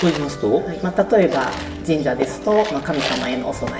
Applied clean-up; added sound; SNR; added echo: none; Coin (dropping); 12 dB; reverberation time 0.8 s.